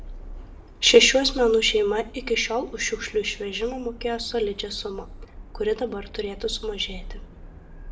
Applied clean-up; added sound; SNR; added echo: none; Subway, metro, underground; 14 dB; reverberation time 0.4 s.